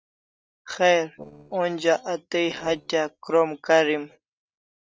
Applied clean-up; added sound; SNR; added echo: neural separator model SepFormer DNS4.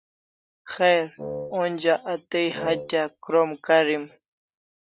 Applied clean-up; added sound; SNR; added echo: none; Wind instrument, woodwind instrument; 10 dB; none.